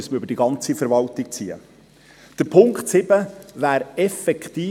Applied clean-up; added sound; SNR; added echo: none; none; none; none.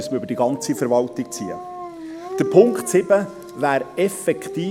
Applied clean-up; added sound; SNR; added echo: none; Dog; 12 dB; none.